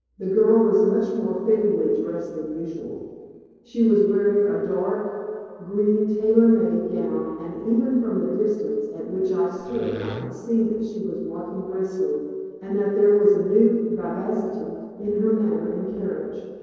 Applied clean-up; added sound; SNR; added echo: neural separator model SepFormer DNS4.